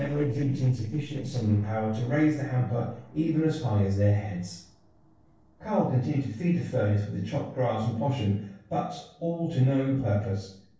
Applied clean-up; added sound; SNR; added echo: neural separator model SepFormer DNS4.